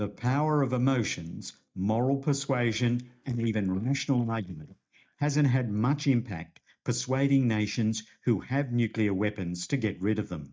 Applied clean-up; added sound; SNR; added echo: neural mask model DeepFilterNet 3.